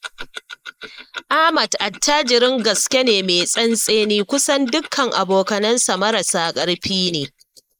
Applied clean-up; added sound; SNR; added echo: neural mask model Resemble Enhance denoiser.